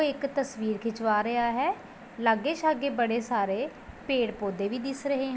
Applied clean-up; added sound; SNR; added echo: none; none; none; none.